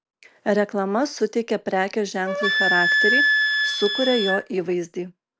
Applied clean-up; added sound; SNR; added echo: none; Wind instrument, woodwind instrument; -2 dB; none.